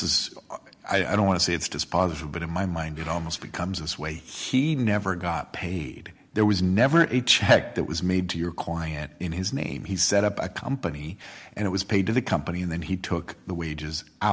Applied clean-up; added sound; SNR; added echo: none; none; none; none.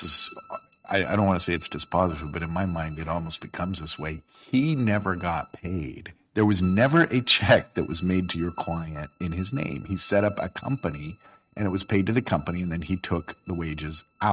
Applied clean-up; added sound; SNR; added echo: neural mask model RNNoise.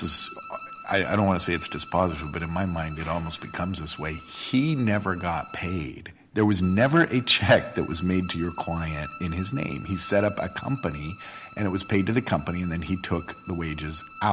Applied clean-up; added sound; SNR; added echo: none; Bowed string instrument; 18 dB; none.